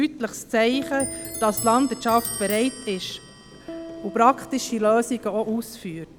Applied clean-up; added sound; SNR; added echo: none; Piano + Clock; 13 dB; none.